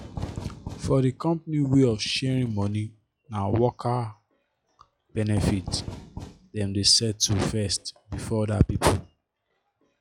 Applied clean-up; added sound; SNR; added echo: classical method log-MMSE.